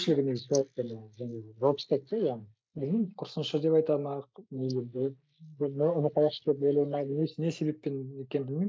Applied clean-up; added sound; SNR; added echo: neural mask model Resemble Enhance denoiser.